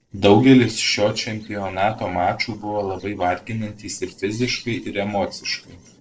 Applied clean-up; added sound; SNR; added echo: neural separator model SepFormer DNS4.